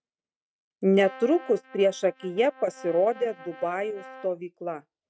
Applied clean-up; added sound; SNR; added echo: neural mask model RNNoise.